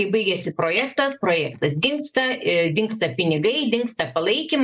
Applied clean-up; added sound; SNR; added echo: neural mask model Resemble Enhance denoiser.